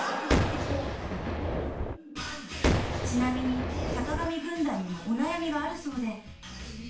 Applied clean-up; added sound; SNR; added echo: none; Boom; -3 dB; reverberation time 0.4 s.